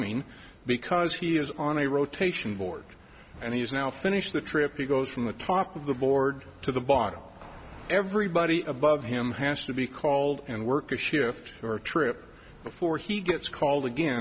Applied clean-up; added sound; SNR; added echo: none; none; none; none.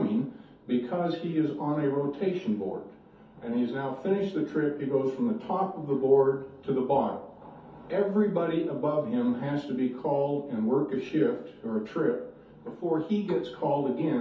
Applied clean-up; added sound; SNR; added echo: none; none; none; reverberation time 0.5 s.